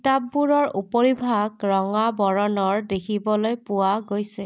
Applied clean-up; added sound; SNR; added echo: none; none; none; none.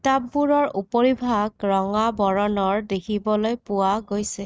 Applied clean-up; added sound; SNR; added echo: neural mask model RNNoise.